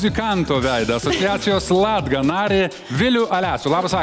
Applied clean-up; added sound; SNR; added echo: none; Hi-hat + Plucked string instrument; 20 dB; none.